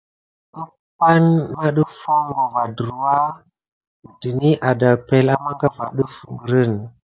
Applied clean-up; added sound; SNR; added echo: none; none; none; none.